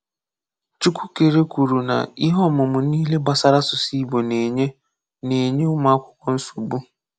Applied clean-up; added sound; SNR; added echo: none; none; none; none.